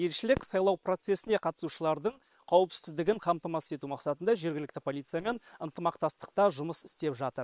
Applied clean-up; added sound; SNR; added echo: neural separator model SepFormer WHAM!.